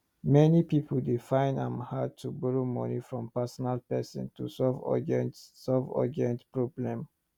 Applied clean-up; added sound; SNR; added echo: none; none; none; none.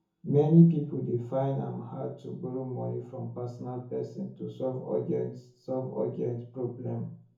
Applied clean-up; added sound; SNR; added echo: none; none; none; reverberation time 0.6 s.